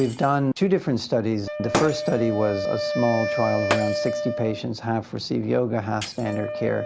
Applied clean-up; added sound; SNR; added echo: none; Wind instrument, woodwind instrument + Shatter; 5 dB; none.